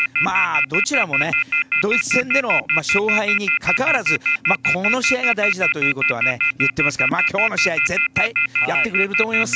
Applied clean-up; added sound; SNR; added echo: none; Telephone; -5 dB; none.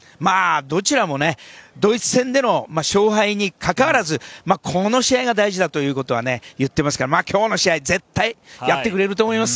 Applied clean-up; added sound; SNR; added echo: none; none; none; none.